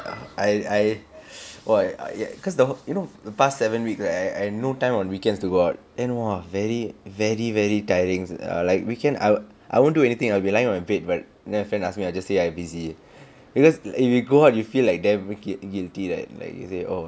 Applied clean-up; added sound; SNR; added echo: none; none; none; none.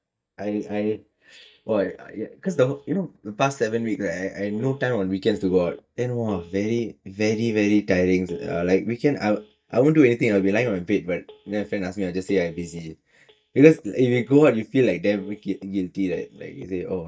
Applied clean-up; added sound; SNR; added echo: neural mask model DeepFilterNet 3.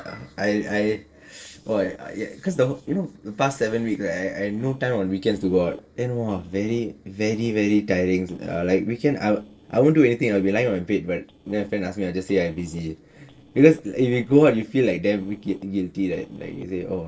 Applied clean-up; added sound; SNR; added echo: neural separator model SepFormer DNS4.